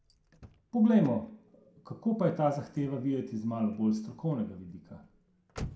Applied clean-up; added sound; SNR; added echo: none; Slam / Car; 19 dB; reverberation time 0.5 s.